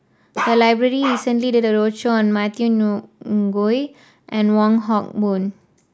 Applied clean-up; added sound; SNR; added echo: none; Bark; 8 dB; none.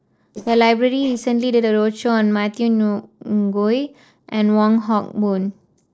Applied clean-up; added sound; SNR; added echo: neural separator model SepFormer DNS4.